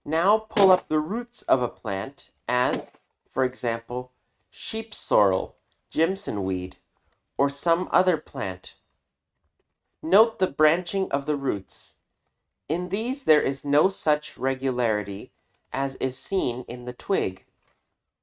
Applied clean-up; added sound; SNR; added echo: neural mask model RNNoise.